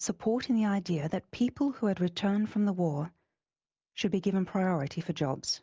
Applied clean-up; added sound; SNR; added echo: none; none; none; none.